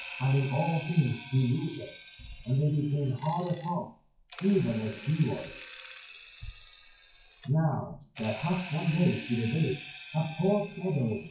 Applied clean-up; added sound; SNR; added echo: classical method WPE with log-MMSE.